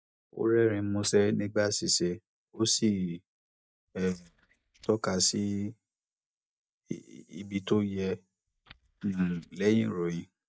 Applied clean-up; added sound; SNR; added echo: neural mask model DeepFilterNet 3.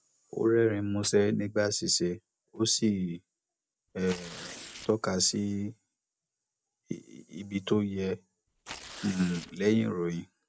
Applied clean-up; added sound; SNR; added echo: none; Tearing; 16 dB; none.